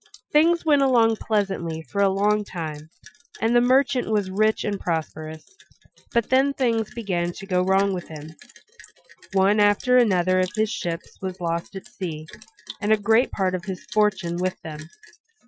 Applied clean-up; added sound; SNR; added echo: classical method Wiener filter.